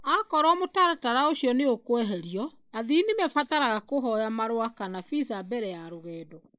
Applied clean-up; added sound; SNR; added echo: neural mask model Resemble Enhance denoiser.